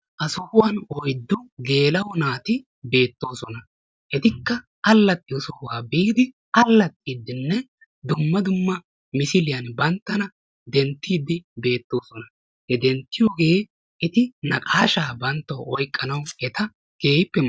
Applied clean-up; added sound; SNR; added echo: none; Domestic sounds, home sounds; 20 dB; none.